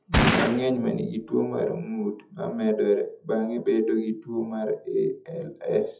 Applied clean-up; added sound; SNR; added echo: classical method WPE with log-MMSE.